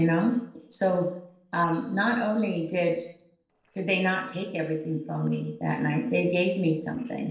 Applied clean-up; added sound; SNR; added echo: neural separator model SepFormer DNS4.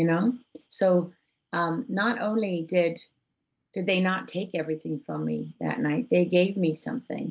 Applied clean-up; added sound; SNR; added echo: none; none; none; none.